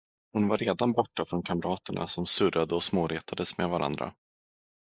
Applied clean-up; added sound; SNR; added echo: neural mask model Resemble Enhance denoiser.